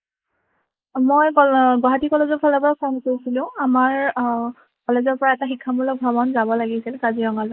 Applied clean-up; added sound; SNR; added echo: neural mask model Resemble Enhance denoiser.